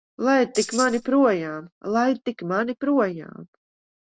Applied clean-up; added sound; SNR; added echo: none; Tambourine; 10 dB; none.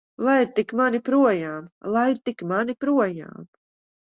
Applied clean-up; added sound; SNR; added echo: none; none; none; none.